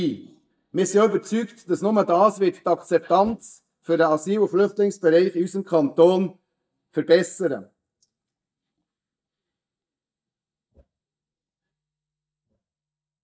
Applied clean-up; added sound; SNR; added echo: neural mask model DeepFilterNet 3.